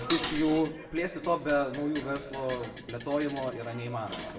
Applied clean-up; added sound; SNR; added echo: none; Dishes, pots, and pans; 11 dB; reverberation time 0.7 s.